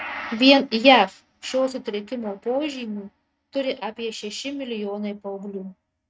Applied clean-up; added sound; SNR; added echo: neural mask model RNNoise.